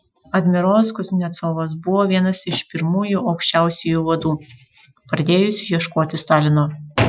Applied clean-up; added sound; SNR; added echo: classical method Wiener filter.